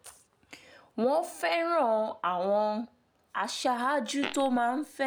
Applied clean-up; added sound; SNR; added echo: none; Fart; 11 dB; none.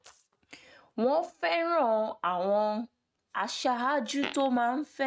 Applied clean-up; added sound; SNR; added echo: neural mask model RNNoise.